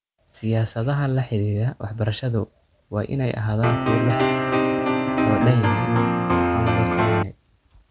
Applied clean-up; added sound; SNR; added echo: none; Piano; -4 dB; none.